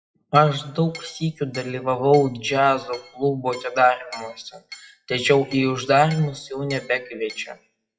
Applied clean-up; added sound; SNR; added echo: classical method WPE with log-MMSE.